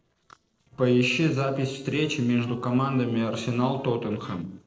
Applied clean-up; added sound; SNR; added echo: neural separator model SepFormer DNS4.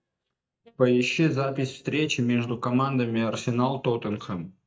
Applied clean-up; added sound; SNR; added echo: neural mask model DeepFilterNet 3.